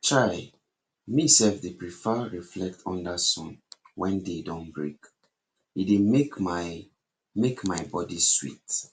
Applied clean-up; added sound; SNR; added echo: none; none; none; none.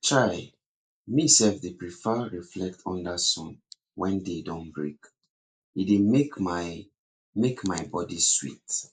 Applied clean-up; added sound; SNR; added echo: neural mask model Resemble Enhance denoiser.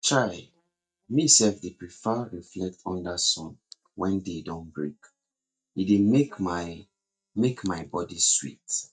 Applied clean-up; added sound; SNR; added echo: neural mask model DeepFilterNet 3.